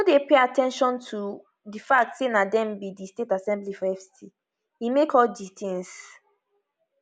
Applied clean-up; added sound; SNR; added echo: none; none; none; none.